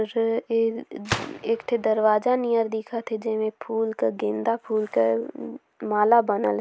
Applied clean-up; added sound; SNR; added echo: none; Gunshot, gunfire; 14 dB; none.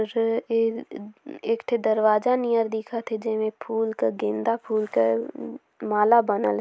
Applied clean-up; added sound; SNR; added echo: none; none; none; none.